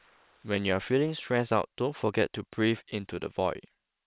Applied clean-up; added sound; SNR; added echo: neural separator model SepFormer WHAM!.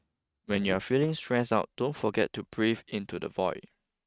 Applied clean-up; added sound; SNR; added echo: neural mask model RNNoise.